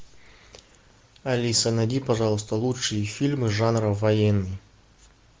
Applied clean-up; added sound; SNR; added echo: none; none; none; none.